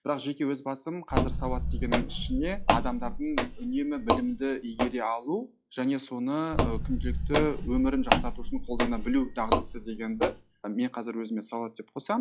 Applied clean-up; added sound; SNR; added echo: classical method log-MMSE.